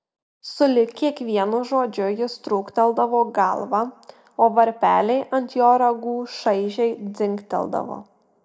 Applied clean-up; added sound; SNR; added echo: none; none; none; reverberation time 0.6 s.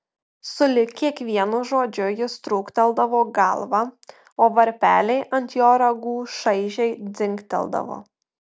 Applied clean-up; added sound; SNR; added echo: none; none; none; none.